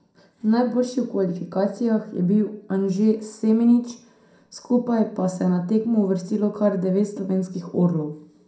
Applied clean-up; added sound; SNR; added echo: none; none; none; reverberation time 0.4 s.